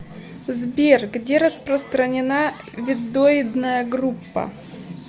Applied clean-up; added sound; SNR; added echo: none; none; none; none.